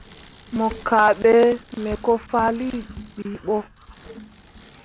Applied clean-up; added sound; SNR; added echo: none; Bicycle; 19 dB; none.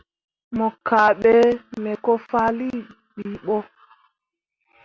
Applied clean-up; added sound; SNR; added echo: none; none; none; none.